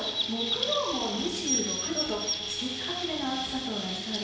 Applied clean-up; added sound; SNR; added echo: none; Chirp, tweet; -1 dB; reverberation time 0.9 s.